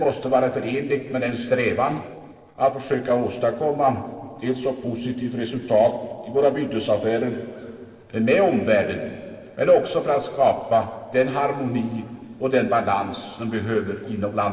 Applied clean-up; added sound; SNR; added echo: neural separator model SepFormer DNS4.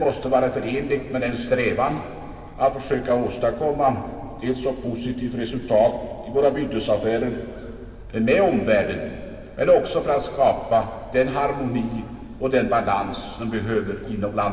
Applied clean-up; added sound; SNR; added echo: none; Walk, footsteps; 18 dB; reverberation time 2.3 s.